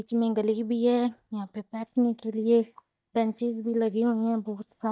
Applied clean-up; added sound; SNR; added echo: neural mask model DeepFilterNet 3.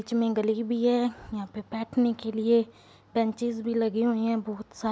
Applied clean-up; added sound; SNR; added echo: none; none; none; none.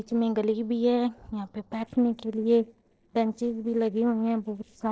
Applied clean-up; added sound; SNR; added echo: neural separator model SepFormer DNS4.